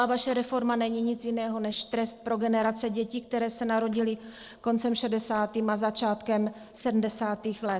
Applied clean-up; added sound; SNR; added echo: neural separator model SepFormer DNS4.